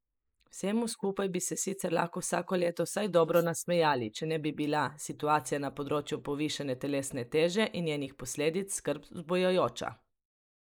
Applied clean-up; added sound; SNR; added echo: neural mask model Resemble Enhance denoiser.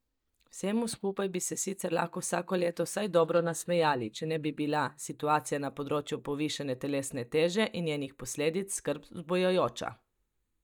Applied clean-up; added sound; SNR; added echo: neural mask model DeepFilterNet 3.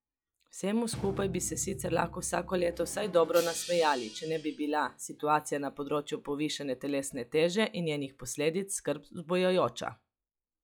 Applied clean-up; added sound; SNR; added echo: classical method log-MMSE.